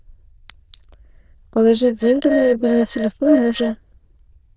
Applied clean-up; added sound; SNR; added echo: neural diffusion model UNIVERSE++.